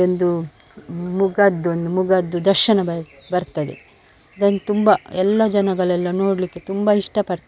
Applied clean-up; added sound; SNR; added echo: none; none; none; none.